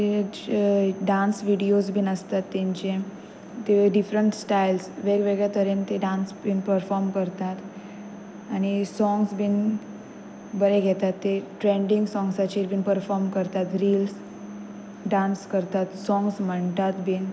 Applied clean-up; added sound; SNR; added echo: none; none; none; none.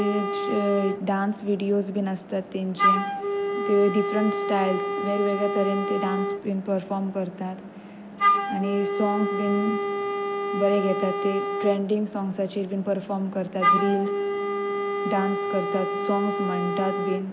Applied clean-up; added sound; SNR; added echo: none; Wind instrument, woodwind instrument; 1 dB; none.